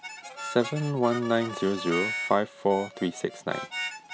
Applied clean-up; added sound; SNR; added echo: none; Harmonica; 9 dB; none.